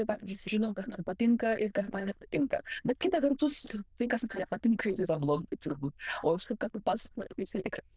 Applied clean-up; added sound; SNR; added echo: neural diffusion model UNIVERSE++.